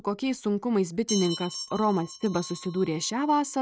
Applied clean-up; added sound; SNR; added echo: neural mask model RNNoise.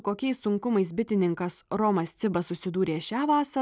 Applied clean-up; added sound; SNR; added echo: none; none; none; none.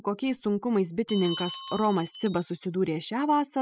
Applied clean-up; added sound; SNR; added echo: classical method spectral subtraction.